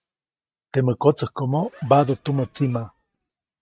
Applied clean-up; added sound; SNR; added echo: neural mask model RNNoise.